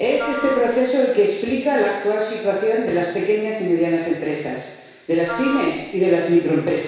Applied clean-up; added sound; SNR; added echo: none; Wind instrument, woodwind instrument; 10 dB; reverberation time 1.1 s.